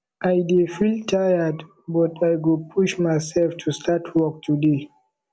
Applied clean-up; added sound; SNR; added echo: none; none; none; none.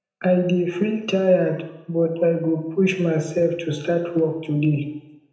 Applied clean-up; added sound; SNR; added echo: none; none; none; reverberation time 0.8 s.